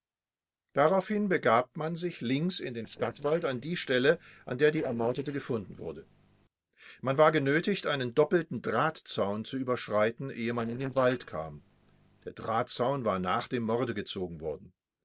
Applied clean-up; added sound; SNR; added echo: neural separator model SepFormer DNS4.